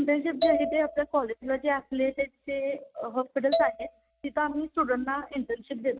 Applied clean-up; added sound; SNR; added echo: neural mask model RNNoise.